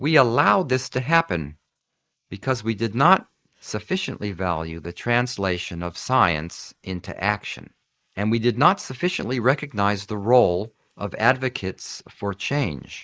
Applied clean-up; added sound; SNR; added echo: neural mask model Resemble Enhance denoiser.